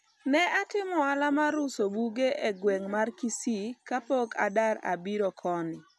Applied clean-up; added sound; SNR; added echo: none; none; none; none.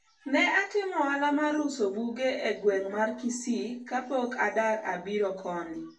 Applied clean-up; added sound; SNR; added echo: none; none; none; reverberation time 0.3 s.